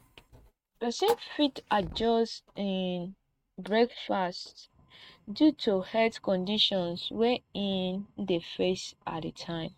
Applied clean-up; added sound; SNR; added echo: neural mask model RNNoise.